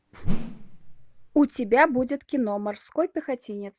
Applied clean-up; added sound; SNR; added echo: none; Whoosh, swoosh, swish; 2 dB; none.